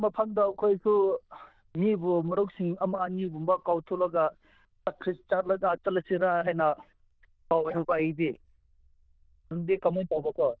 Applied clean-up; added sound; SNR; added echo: neural diffusion model UNIVERSE++.